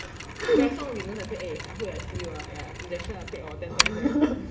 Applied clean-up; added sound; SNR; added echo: none; Mechanisms; 6 dB; reverberation time 0.8 s.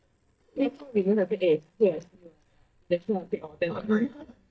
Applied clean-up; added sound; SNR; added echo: neural mask model DeepFilterNet 3.